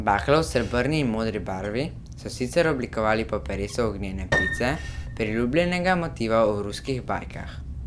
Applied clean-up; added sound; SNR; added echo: none; Bird + Piano; 8 dB; none.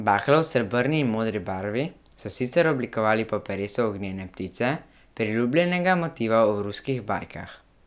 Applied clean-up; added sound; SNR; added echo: none; none; none; none.